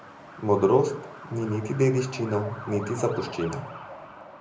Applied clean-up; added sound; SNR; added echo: none; Truck; 14 dB; reverberation time 0.5 s.